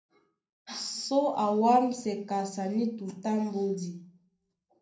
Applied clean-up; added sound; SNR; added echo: none; none; none; reverberation time 0.6 s.